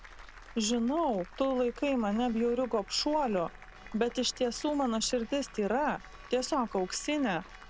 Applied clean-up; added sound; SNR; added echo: none; Applause + Church bell; 18 dB; none.